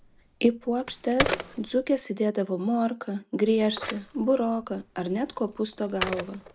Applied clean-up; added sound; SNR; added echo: none; Telephone; 10 dB; none.